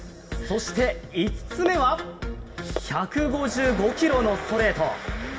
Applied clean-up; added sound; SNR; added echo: none; none; none; reverberation time 2.4 s.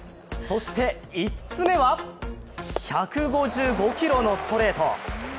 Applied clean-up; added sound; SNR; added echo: none; none; none; none.